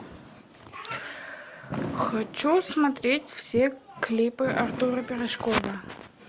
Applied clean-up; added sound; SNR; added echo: none; Fireworks; 12 dB; none.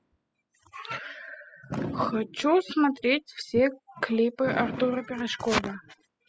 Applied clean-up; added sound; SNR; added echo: classical method spectral subtraction.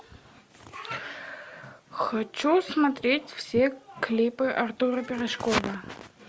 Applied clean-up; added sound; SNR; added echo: none; none; none; none.